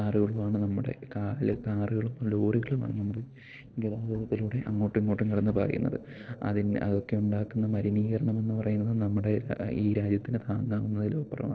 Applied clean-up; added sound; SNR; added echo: neural separator model SepFormer DNS4.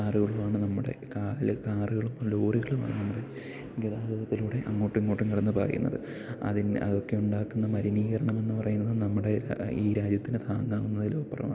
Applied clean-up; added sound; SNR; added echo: none; none; none; none.